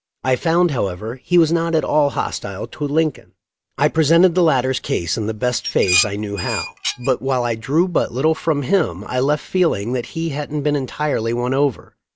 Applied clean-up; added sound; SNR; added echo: none; Dishes, pots, and pans; 7 dB; none.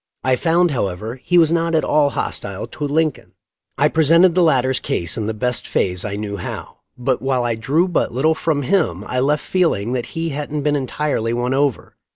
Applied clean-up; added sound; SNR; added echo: none; none; none; none.